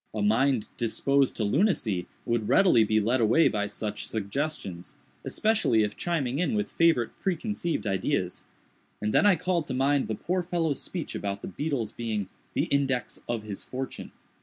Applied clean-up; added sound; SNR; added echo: none; none; none; none.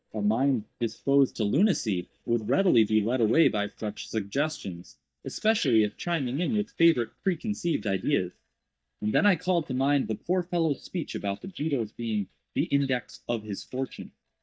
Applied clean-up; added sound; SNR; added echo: neural mask model DeepFilterNet 3.